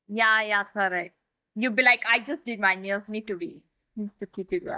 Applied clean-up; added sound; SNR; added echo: neural mask model DeepFilterNet 3.